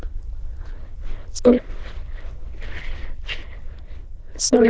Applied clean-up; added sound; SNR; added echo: neural diffusion model UNIVERSE++.